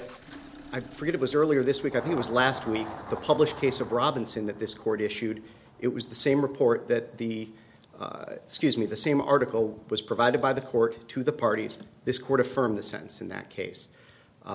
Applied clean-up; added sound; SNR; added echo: none; Engine starting; 19 dB; none.